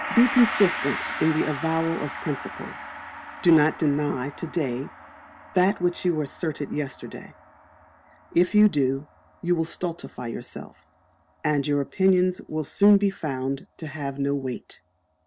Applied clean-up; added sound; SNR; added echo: none; Gong; 13 dB; none.